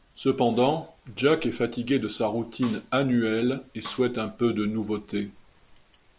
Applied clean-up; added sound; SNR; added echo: none; Snare drum; 19 dB; none.